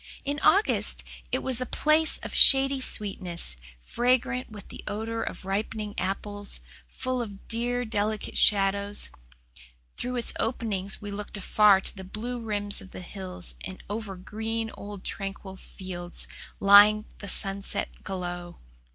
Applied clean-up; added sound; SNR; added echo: none; none; none; none.